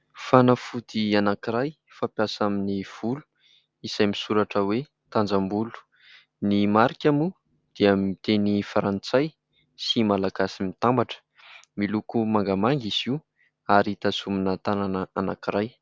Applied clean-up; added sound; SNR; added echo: none; none; none; none.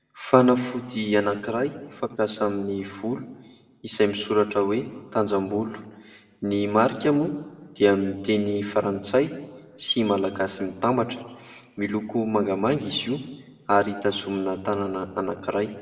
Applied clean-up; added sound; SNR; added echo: none; none; none; reverberation time 1.2 s.